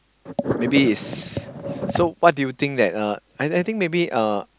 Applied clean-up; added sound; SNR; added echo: none; none; none; none.